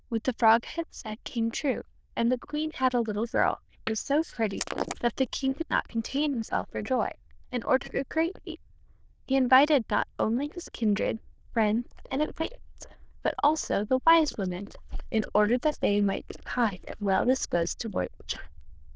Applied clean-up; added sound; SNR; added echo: neural diffusion model UNIVERSE++.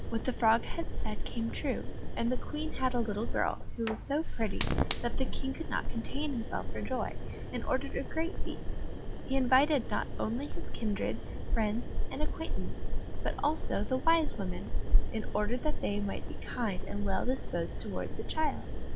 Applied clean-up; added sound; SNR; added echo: none; Fire; -5 dB; none.